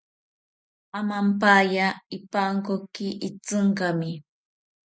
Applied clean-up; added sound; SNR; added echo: none; none; none; none.